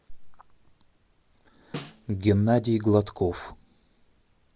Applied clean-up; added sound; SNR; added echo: none; Snare drum; 15 dB; none.